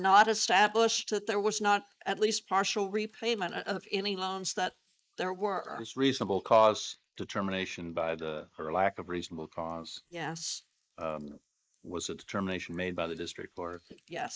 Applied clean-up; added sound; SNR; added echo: neural mask model Resemble Enhance denoiser.